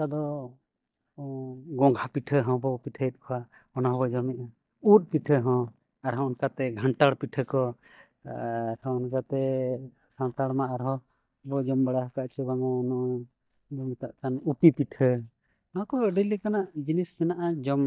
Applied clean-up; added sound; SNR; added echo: neural mask model DeepFilterNet 3.